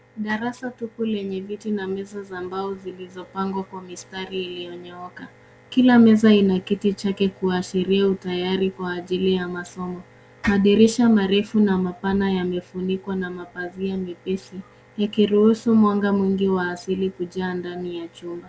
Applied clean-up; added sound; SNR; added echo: none; none; none; none.